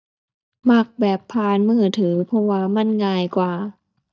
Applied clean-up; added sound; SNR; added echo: neural mask model DeepFilterNet 3.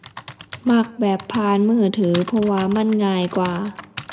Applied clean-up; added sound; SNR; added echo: none; Typing; 15 dB; reverberation time 0.7 s.